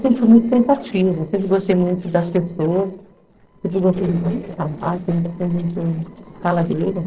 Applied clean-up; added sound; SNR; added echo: neural separator model SepFormer DNS4.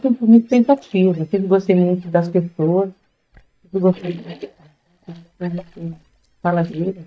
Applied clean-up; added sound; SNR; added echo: neural mask model DeepFilterNet 3.